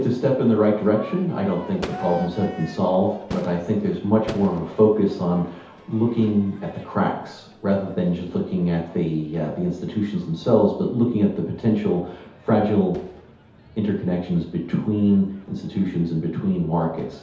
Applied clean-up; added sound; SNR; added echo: none; Crowd / Fireworks; 19 dB; reverberation time 0.8 s.